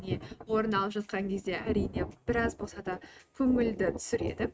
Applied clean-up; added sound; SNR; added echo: neural mask model RNNoise.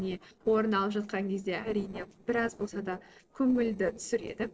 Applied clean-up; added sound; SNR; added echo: neural separator model SepFormer DNS4.